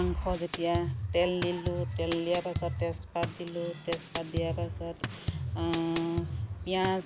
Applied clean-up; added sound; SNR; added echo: none; Drum kit; 4 dB; none.